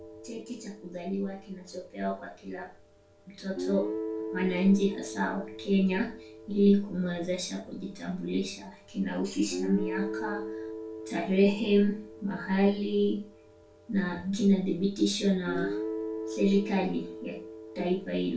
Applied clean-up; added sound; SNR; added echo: none; Guitar; 10 dB; reverberation time 0.3 s.